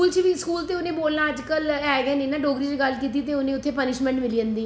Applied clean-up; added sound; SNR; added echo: none; none; none; none.